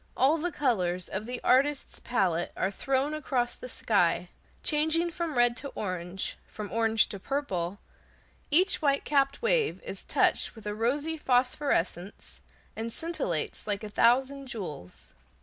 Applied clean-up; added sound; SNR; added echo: none; none; none; none.